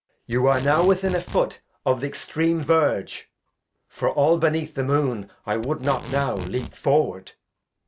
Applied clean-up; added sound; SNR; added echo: none; Packing tape, duct tape; 13 dB; none.